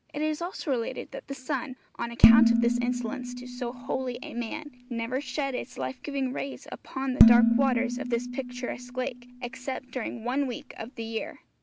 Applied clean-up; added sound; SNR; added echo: none; Dishes, pots, and pans; -5 dB; none.